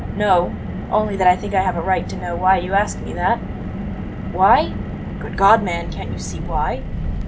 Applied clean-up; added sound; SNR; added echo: none; Car; 6 dB; none.